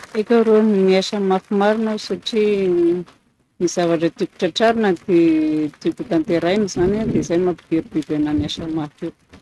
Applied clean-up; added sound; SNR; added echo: neural mask model RNNoise.